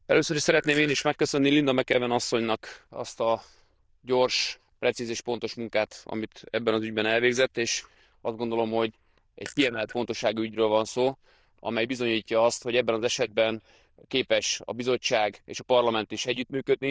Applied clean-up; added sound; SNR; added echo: neural diffusion model UNIVERSE++.